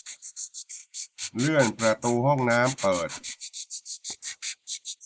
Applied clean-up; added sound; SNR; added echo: neural mask model Resemble Enhance denoiser.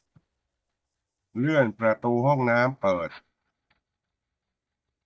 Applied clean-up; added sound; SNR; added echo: neural mask model DeepFilterNet 3.